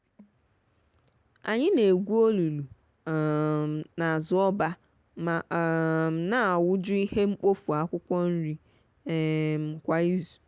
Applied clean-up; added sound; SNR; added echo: none; none; none; none.